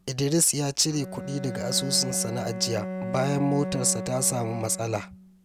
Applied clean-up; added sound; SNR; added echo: none; Bowed string instrument; 7 dB; none.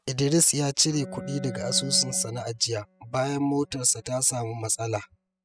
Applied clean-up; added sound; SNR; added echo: classical method spectral subtraction.